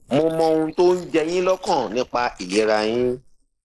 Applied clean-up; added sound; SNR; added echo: neural mask model Resemble Enhance denoiser.